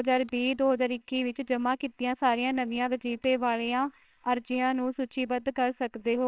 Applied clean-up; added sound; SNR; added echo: neural separator model SepFormer WHAMR!.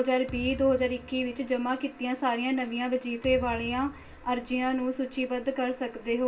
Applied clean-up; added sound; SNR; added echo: none; Thump, thud; 18 dB; reverberation time 0.2 s.